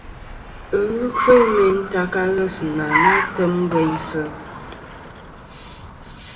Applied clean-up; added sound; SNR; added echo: none; Car; 5 dB; reverberation time 1.0 s.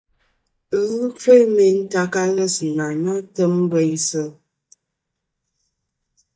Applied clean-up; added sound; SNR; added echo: neural mask model DeepFilterNet 3.